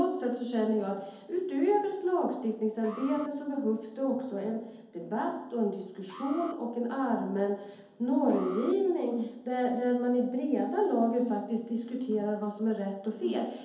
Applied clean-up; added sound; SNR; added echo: none; Alarm; 19 dB; reverberation time 2.2 s.